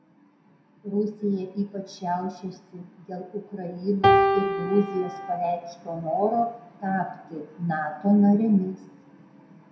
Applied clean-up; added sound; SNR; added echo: none; Piano; -5 dB; reverberation time 0.5 s.